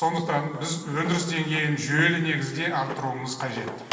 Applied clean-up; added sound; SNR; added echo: none; Drawer open or close; 13 dB; reverberation time 2.7 s.